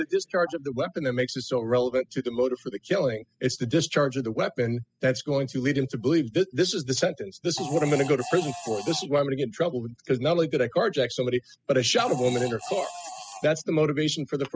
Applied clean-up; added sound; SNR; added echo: classical method spectral subtraction.